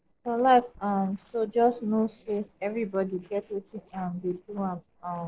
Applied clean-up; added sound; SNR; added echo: neural separator model SepFormer DNS4.